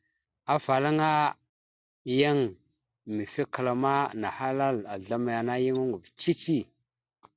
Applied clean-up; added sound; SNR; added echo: none; none; none; none.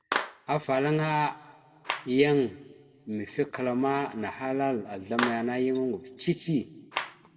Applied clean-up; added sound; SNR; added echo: none; Clapping; 10 dB; reverberation time 1.4 s.